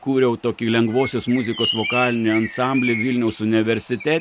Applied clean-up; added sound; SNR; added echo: none; Bird; 10 dB; none.